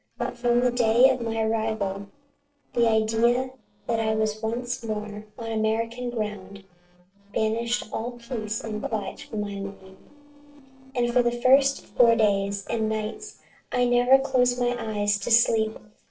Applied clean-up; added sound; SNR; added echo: neural separator model SepFormer DNS4.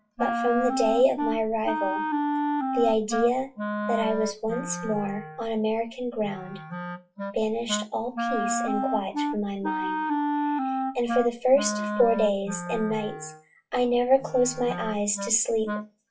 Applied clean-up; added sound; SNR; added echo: classical method WPE with log-MMSE.